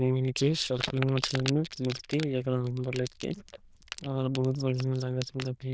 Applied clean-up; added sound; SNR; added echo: neural diffusion model UNIVERSE++.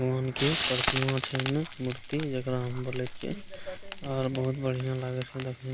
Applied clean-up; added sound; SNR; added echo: none; Frying (food); 3 dB; none.